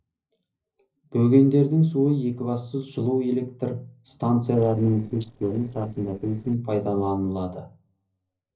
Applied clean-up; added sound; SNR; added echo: neural separator model SepFormer DNS4.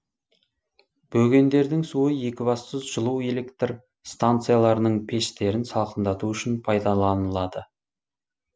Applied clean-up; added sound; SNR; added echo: none; none; none; none.